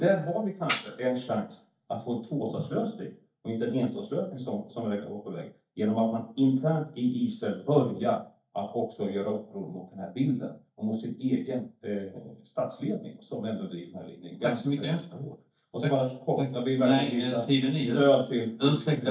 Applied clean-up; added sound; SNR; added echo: neural mask model DeepFilterNet 3.